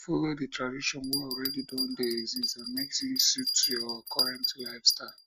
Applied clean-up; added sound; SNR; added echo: neural mask model RNNoise.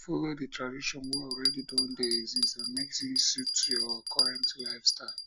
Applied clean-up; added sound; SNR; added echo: none; Bell; -3 dB; none.